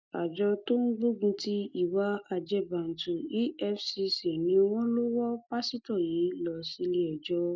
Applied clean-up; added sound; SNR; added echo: none; none; none; none.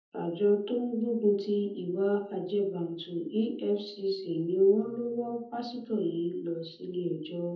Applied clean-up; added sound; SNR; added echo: none; none; none; reverberation time 0.7 s.